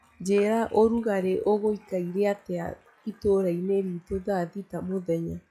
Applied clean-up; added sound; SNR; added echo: classical method log-MMSE.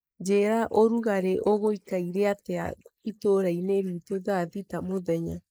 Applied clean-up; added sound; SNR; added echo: neural mask model Resemble Enhance denoiser.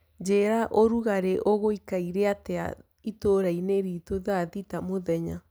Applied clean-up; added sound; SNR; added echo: none; none; none; none.